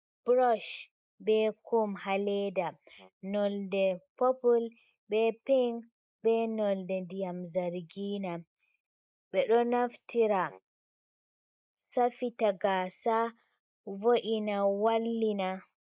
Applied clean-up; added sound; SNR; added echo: neural mask model Resemble Enhance denoiser.